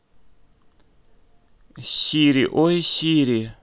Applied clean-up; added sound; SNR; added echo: none; none; none; none.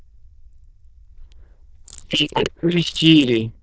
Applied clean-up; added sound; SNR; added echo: neural diffusion model UNIVERSE++.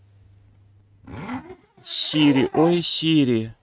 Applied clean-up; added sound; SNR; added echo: neural mask model RNNoise.